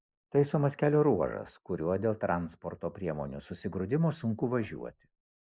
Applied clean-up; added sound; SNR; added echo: neural mask model Resemble Enhance denoiser.